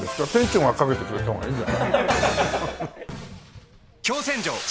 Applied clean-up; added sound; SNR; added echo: none; Fireworks; 17 dB; none.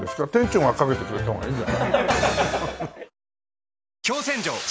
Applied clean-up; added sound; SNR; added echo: none; none; none; none.